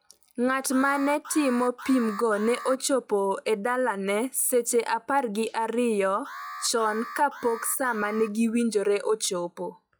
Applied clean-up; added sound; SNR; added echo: classical method log-MMSE.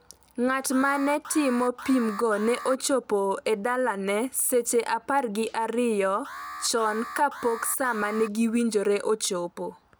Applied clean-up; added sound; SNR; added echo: none; Alarm; 15 dB; none.